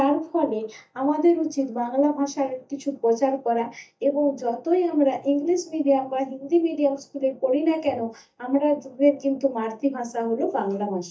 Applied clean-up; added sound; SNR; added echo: neural mask model DeepFilterNet 3.